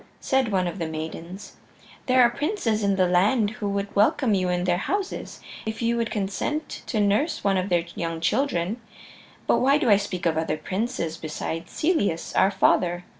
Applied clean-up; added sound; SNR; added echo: none; none; none; none.